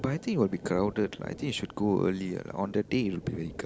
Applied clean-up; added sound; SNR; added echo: none; Thunder; 17 dB; none.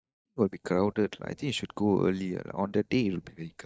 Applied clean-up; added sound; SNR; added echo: neural mask model DeepFilterNet 3.